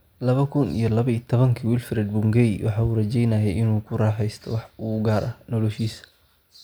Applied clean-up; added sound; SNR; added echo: none; none; none; none.